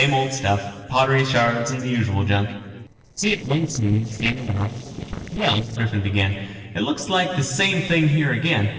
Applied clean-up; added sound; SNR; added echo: neural separator model SepFormer DNS4.